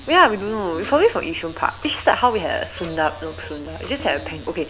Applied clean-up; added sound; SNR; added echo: none; Clock + Guitar; 16 dB; none.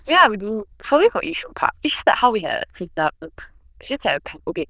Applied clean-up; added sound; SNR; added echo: neural diffusion model UNIVERSE++.